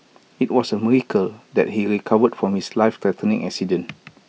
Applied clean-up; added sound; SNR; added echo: none; none; none; none.